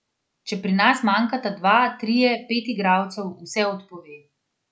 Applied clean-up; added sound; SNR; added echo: none; none; none; none.